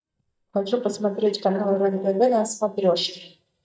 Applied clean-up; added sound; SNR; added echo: neural mask model DeepFilterNet 3.